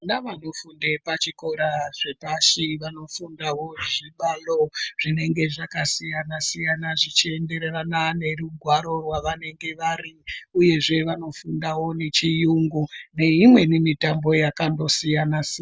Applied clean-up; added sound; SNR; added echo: none; none; none; none.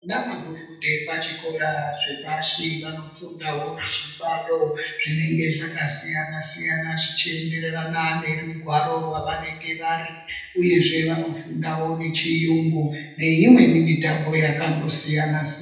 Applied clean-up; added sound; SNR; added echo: none; none; none; reverberation time 0.9 s.